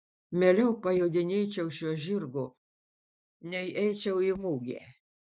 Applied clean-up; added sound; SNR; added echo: neural mask model DeepFilterNet 3.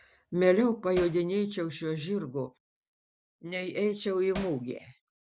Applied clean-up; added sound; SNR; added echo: none; Hammer; 11 dB; none.